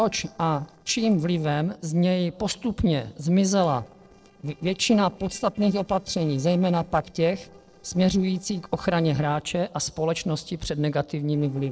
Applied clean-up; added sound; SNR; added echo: neural separator model SepFormer DNS4.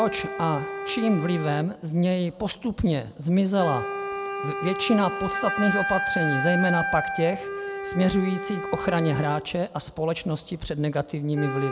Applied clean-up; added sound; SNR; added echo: none; Wind instrument, woodwind instrument; 6 dB; none.